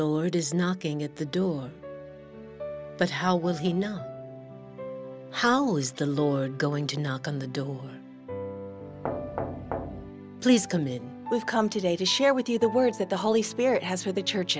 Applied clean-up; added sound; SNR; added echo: none; none; none; none.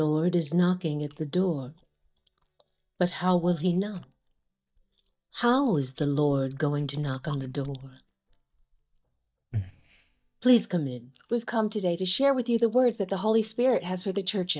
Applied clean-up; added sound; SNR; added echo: neural mask model DeepFilterNet 3.